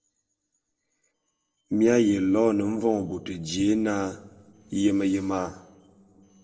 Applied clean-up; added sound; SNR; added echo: neural separator model SepFormer DNS4.